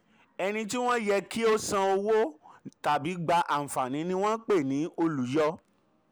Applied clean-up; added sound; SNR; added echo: none; none; none; none.